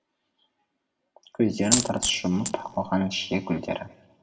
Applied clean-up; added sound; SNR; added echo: none; Coin (dropping); 0 dB; reverberation time 1.2 s.